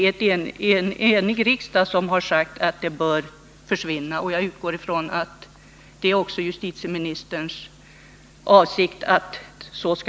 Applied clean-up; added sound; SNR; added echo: none; none; none; none.